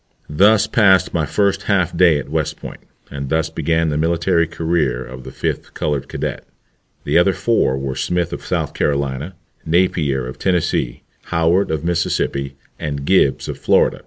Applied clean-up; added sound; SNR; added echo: none; none; none; none.